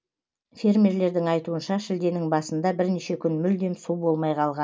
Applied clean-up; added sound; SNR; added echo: none; none; none; none.